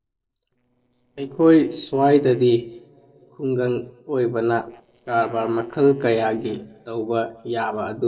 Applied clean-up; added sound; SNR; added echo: neural separator model SepFormer DNS4.